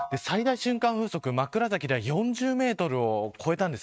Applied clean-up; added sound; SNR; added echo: neural mask model RNNoise.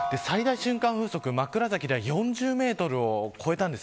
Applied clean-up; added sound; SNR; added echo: none; Piano; 14 dB; none.